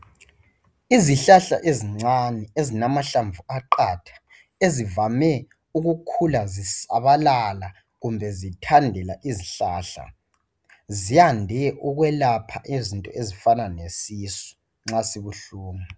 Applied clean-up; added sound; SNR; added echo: none; none; none; none.